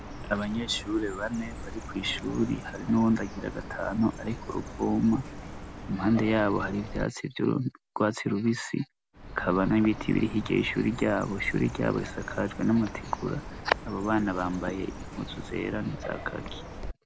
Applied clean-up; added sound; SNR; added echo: none; Chirp, tweet; 11 dB; none.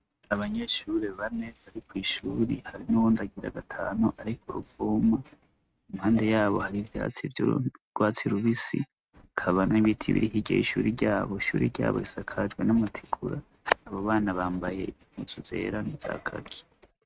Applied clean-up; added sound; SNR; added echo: neural mask model RNNoise.